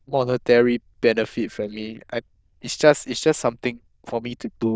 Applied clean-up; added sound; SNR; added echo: neural diffusion model UNIVERSE++.